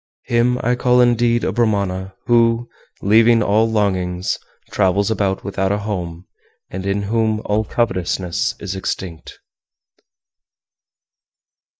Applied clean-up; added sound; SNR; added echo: neural mask model DeepFilterNet 3.